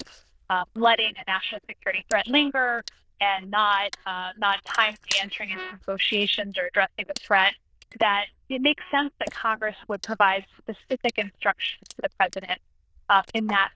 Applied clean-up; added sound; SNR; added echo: neural diffusion model UNIVERSE++.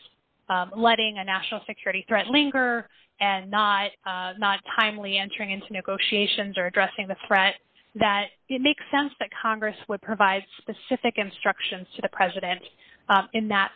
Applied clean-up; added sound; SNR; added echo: none; none; none; none.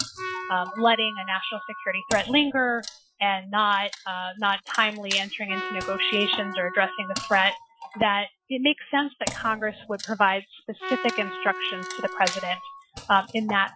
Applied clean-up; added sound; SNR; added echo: classical method Wiener filter.